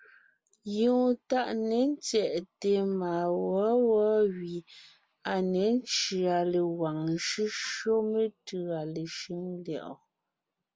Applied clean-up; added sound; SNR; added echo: none; none; none; none.